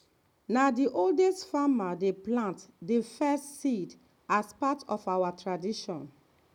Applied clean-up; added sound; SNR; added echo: none; none; none; none.